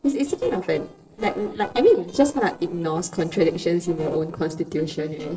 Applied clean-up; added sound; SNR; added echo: neural separator model SepFormer DNS4.